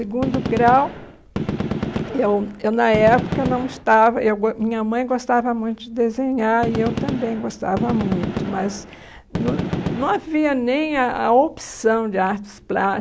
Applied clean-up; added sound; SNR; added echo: none; Gunshot, gunfire; 6 dB; none.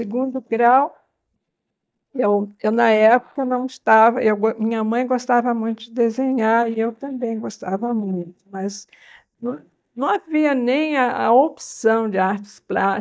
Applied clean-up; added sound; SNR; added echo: neural mask model DeepFilterNet 3.